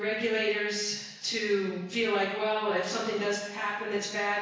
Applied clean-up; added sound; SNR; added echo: none; none; none; reverberation time 1.1 s.